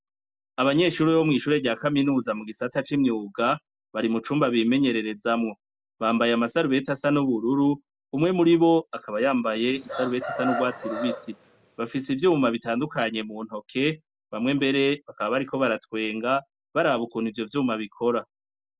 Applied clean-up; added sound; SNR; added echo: none; Chicken, rooster; 8 dB; none.